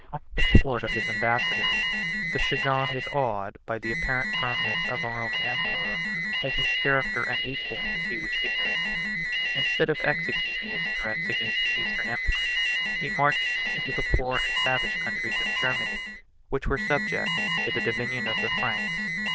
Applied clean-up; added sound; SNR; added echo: neural diffusion model UNIVERSE++.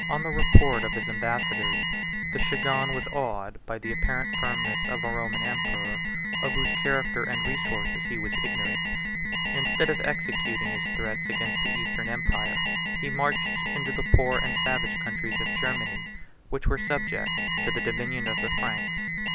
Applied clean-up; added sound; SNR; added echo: none; Alarm; 1 dB; none.